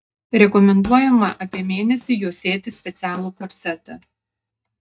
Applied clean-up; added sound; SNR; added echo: neural mask model DeepFilterNet 3.